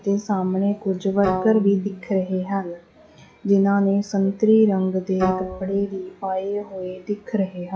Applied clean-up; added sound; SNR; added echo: classical method log-MMSE.